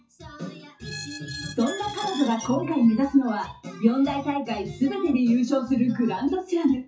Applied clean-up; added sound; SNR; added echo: classical method WPE with log-MMSE.